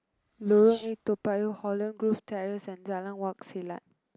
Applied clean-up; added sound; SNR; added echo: neural mask model Resemble Enhance denoiser.